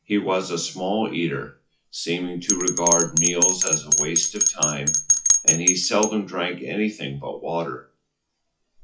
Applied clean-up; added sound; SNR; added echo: classical method WPE with log-MMSE.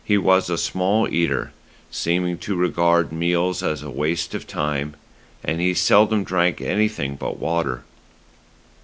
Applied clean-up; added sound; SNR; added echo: none; none; none; none.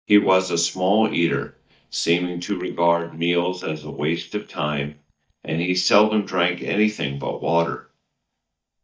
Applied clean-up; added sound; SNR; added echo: neural mask model DeepFilterNet 3.